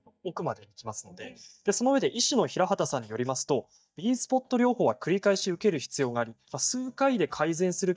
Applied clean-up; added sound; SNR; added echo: neural mask model DeepFilterNet 3.